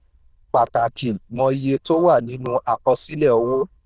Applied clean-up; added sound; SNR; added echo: neural diffusion model UNIVERSE++.